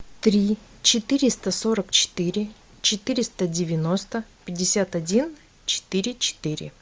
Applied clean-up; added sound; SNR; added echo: none; none; none; none.